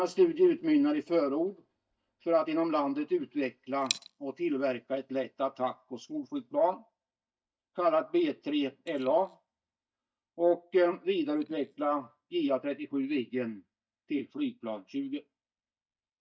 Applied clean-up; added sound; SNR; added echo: neural mask model DeepFilterNet 3.